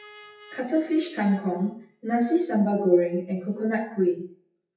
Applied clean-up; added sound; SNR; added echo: classical method WPE with log-MMSE.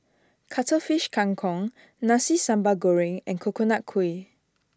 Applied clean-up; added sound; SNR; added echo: none; none; none; none.